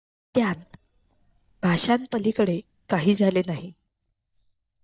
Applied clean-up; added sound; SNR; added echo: neural mask model DeepFilterNet 3.